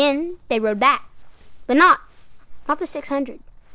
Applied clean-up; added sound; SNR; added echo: none; Crumpling, crinkling; 17 dB; none.